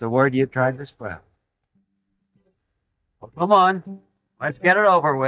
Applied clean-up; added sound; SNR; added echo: neural mask model DeepFilterNet 3.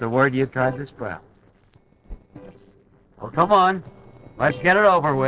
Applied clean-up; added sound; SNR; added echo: neural separator model SepFormer DNS4.